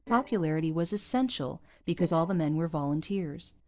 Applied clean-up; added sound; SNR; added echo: neural separator model SepFormer DNS4.